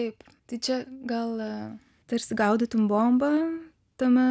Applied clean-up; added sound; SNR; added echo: none; none; none; none.